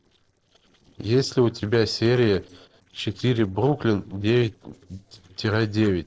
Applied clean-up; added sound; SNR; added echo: neural separator model SepFormer DNS4.